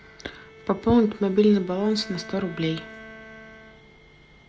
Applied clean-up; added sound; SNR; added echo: none; Bowed string instrument; 20 dB; none.